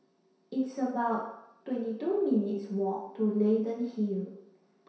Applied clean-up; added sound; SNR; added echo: none; none; none; reverberation time 0.7 s.